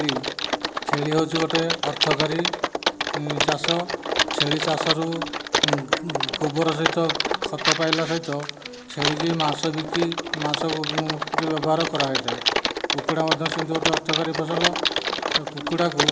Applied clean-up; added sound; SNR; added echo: none; Typing; -1 dB; none.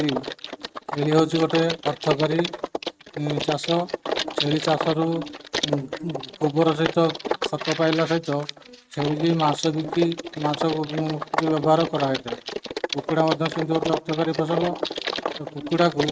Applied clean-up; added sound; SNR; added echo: neural mask model RNNoise.